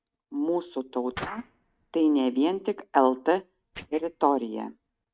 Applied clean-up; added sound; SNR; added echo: neural mask model RNNoise.